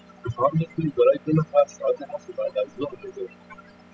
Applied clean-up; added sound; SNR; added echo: classical method spectral subtraction.